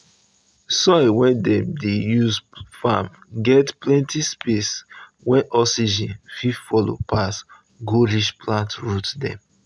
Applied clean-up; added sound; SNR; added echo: none; none; none; none.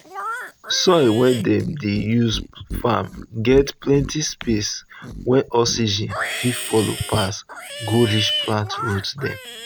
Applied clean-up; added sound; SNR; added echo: none; Livestock, farm animals, working animals; 10 dB; none.